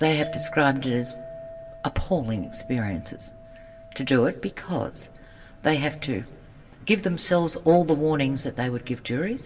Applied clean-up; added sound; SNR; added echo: none; Chink, clink; 19 dB; reverberation time 1.8 s.